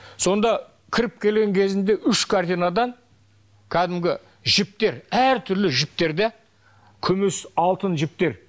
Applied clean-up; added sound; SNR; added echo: none; none; none; none.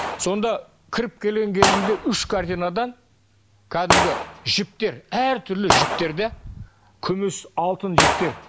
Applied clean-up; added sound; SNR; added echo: none; Gunshot, gunfire; 1 dB; none.